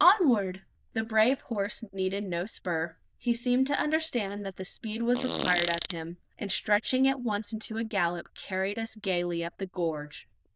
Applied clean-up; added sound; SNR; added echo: neural diffusion model UNIVERSE++.